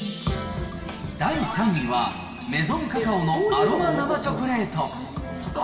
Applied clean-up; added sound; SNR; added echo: none; Telephone; 18 dB; reverberation time 2.2 s.